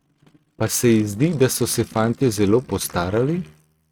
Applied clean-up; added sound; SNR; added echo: neural mask model RNNoise.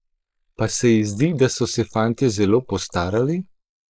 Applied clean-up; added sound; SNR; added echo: neural mask model Resemble Enhance denoiser.